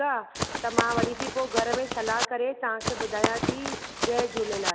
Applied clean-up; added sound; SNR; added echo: none; Run; 0 dB; none.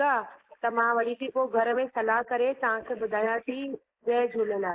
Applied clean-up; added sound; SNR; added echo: neural mask model Resemble Enhance denoiser.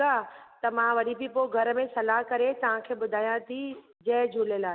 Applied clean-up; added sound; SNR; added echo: none; none; none; none.